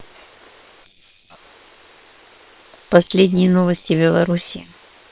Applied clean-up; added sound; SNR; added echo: neural separator model SepFormer WHAM!.